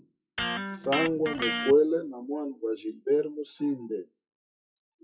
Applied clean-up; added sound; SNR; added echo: classical method WPE with log-MMSE.